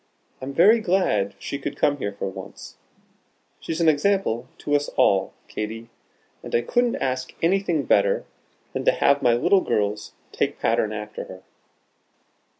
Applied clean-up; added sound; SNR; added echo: none; none; none; none.